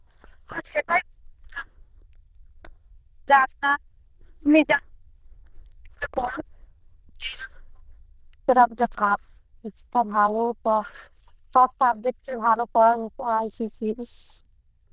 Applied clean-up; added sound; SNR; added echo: neural diffusion model UNIVERSE++.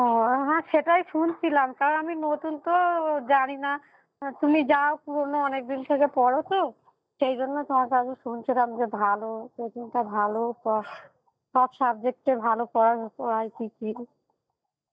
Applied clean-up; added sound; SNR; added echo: neural mask model DeepFilterNet 3.